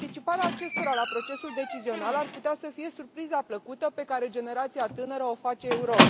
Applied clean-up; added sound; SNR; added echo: none; Squeak; 0 dB; none.